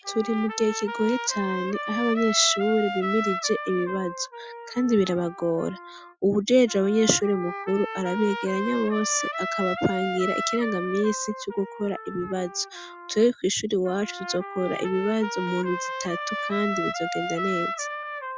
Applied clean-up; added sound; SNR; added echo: classical method Wiener filter.